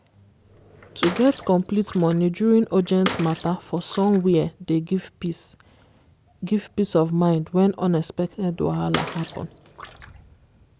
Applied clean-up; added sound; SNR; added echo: none; Bathtub (filling or washing) / Water / Splash, splatter; 11 dB; none.